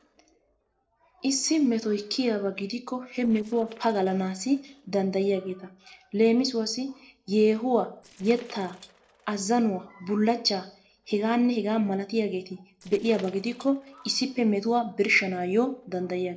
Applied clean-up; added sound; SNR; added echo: neural separator model SepFormer DNS4.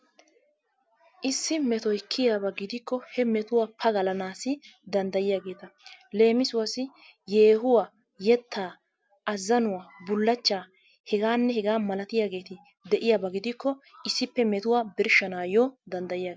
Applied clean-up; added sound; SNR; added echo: none; none; none; none.